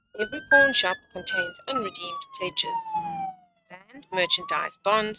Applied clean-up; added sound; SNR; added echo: neural mask model RNNoise.